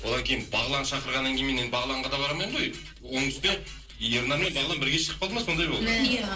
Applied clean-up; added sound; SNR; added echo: neural separator model SepFormer DNS4.